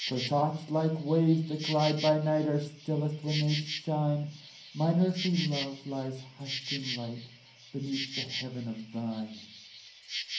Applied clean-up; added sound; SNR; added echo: none; Insect; 10 dB; reverberation time 0.6 s.